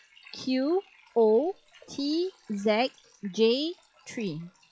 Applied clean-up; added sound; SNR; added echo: classical method log-MMSE.